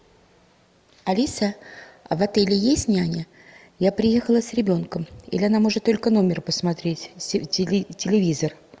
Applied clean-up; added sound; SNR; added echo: none; none; none; none.